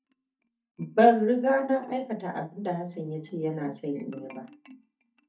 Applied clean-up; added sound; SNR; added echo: neural mask model DeepFilterNet 3.